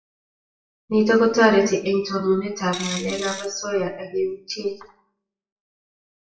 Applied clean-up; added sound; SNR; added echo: classical method WPE with log-MMSE.